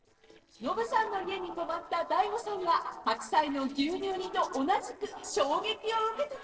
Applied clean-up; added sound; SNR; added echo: neural separator model SepFormer DNS4.